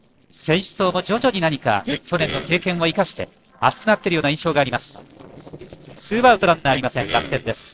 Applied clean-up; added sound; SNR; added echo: neural separator model SepFormer DNS4.